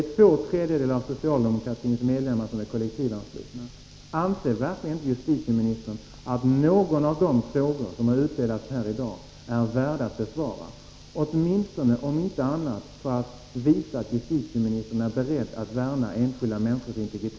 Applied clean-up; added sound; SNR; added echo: none; none; none; none.